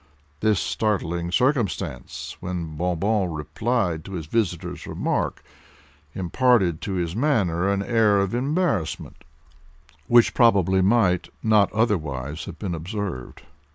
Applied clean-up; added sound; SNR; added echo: none; none; none; none.